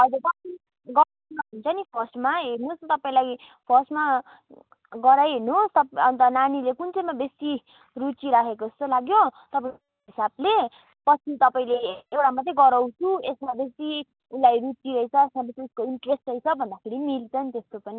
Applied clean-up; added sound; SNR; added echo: none; none; none; none.